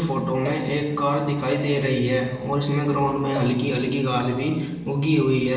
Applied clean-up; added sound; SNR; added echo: none; Cowbell; 19 dB; reverberation time 1.1 s.